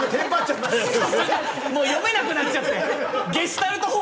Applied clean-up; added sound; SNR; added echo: none; none; none; none.